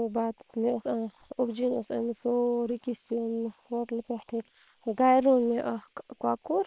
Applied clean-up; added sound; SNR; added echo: neural separator model SepFormer WHAM!.